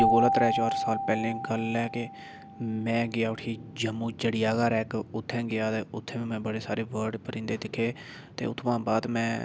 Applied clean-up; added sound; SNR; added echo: none; Keyboard (musical); 5 dB; none.